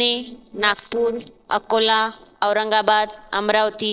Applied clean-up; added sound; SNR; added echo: neural separator model SepFormer DNS4.